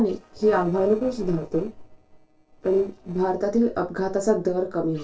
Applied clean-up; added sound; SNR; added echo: neural separator model SepFormer DNS4.